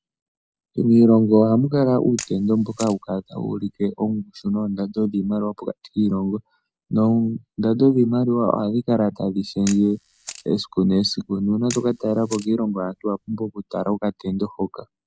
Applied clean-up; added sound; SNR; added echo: none; Camera; 19 dB; none.